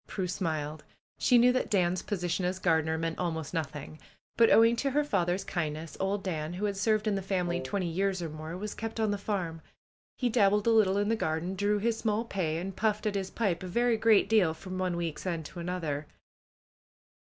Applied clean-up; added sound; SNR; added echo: none; Wind instrument, woodwind instrument; 10 dB; none.